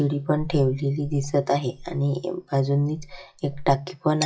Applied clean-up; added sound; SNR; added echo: classical method log-MMSE.